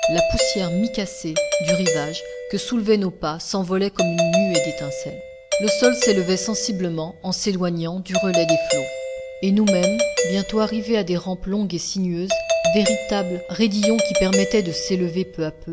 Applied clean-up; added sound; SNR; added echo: none; Doorbell; 2 dB; none.